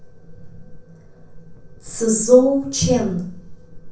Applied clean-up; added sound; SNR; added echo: none; Thunder / Wind / Bird vocalization, bird call, bird song; 16 dB; reverberation time 0.6 s.